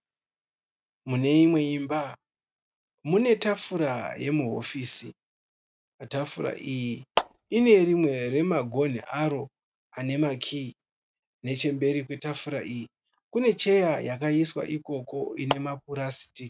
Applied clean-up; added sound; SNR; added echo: neural mask model RNNoise.